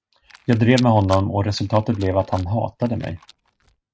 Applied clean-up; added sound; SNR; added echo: neural mask model RNNoise.